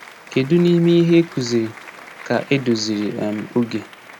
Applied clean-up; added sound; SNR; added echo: none; Applause; 20 dB; none.